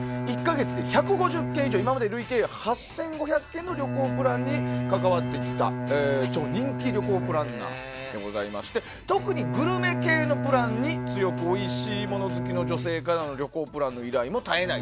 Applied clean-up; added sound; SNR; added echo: none; Bowed string instrument; 3 dB; none.